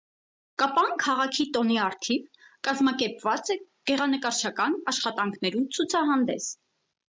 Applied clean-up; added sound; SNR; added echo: none; none; none; none.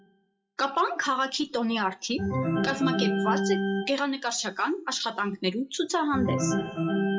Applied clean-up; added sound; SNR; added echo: classical method WPE with log-MMSE.